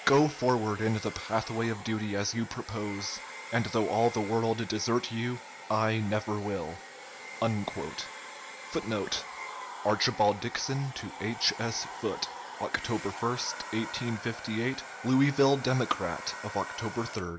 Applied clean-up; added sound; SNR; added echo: none; Domestic sounds, home sounds; 12 dB; none.